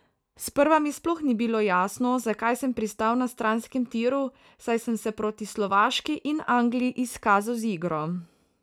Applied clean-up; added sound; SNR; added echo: none; none; none; none.